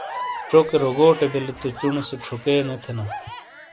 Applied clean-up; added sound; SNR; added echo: none; Crowd / Cheering; 13 dB; none.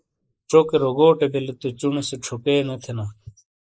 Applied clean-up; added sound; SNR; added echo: neural mask model Resemble Enhance denoiser.